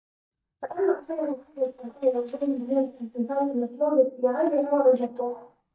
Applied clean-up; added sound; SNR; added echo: neural mask model DeepFilterNet 3.